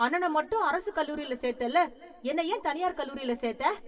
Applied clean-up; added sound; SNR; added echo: none; none; none; reverberation time 2.1 s.